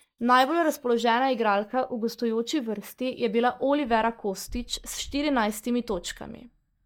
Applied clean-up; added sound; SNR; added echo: neural mask model DeepFilterNet 3.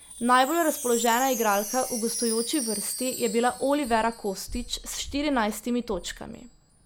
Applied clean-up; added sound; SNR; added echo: none; Wind chime; 10 dB; none.